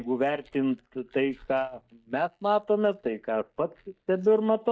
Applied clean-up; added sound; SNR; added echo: neural mask model DeepFilterNet 3.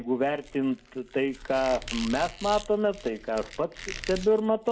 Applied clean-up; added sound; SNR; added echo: none; Squeak; 14 dB; reverberation time 0.3 s.